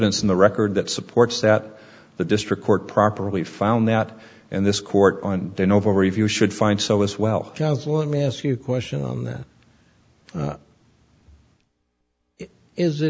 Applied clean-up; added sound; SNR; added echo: none; none; none; none.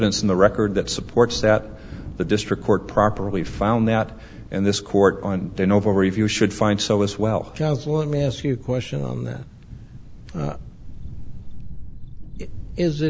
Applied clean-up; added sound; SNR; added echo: none; Thunder; 13 dB; none.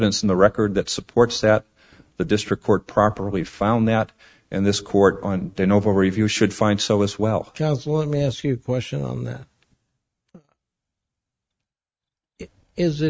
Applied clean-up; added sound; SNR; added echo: neural mask model RNNoise.